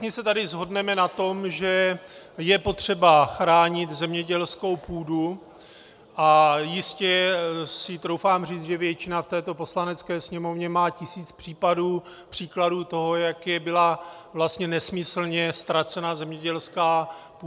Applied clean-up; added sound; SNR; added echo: none; none; none; none.